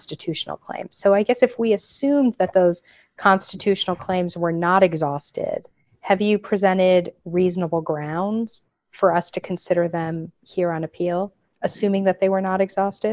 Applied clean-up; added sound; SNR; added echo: neural mask model Resemble Enhance denoiser.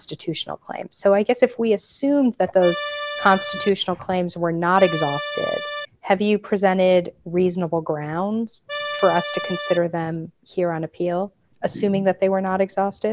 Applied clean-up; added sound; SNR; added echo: none; Accordion; 7 dB; none.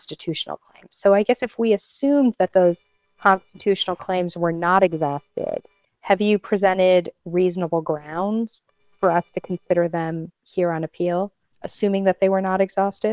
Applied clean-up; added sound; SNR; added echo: neural separator model SepFormer WHAM!.